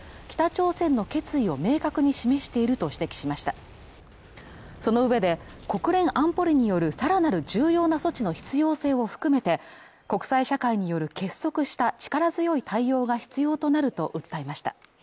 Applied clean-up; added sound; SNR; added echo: none; none; none; none.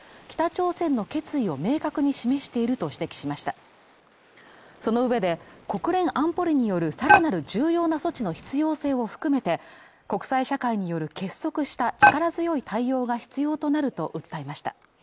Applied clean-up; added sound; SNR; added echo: neural mask model Resemble Enhance denoiser.